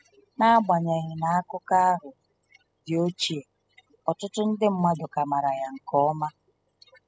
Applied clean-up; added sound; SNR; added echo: classical method spectral subtraction.